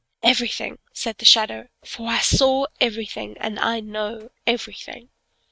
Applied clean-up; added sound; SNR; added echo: neural mask model RNNoise.